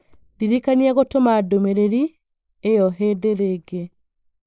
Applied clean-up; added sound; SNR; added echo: neural mask model Resemble Enhance denoiser.